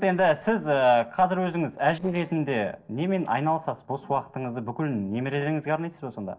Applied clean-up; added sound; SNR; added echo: neural separator model SepFormer DNS4.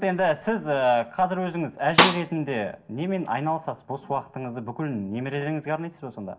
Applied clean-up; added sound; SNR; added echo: none; Snare drum; -3 dB; reverberation time 0.3 s.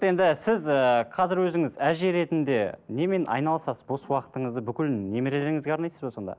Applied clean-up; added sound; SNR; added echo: none; none; none; none.